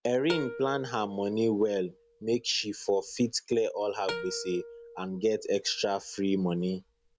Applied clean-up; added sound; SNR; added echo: none; Plucked string instrument; 14 dB; none.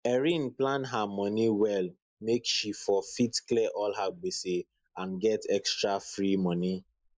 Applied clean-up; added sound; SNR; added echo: neural mask model Resemble Enhance denoiser.